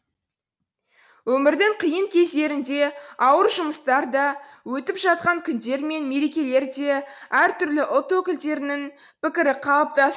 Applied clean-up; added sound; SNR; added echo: none; none; none; none.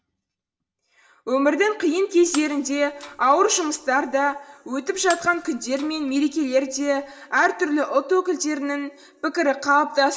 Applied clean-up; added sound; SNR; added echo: none; Shatter; 19 dB; reverberation time 0.6 s.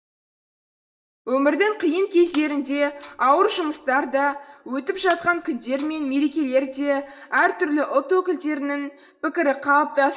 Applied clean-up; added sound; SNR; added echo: neural mask model DeepFilterNet 3.